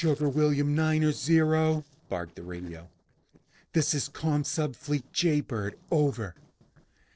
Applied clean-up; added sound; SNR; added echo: neural separator model SepFormer DNS4.